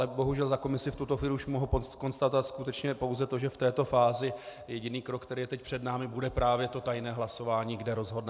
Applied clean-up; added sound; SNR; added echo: none; none; none; none.